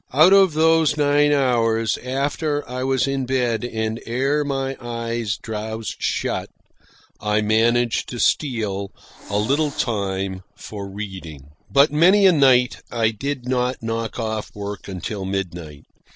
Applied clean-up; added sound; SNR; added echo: none; Hiss; 18 dB; none.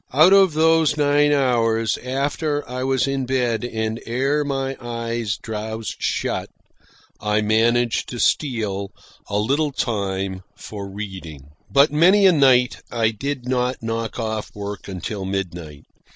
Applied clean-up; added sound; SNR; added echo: none; none; none; none.